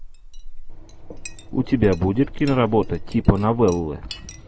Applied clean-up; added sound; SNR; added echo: none; Chink, clink; 11 dB; none.